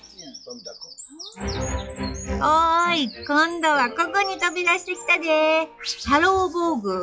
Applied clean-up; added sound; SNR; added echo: classical method log-MMSE.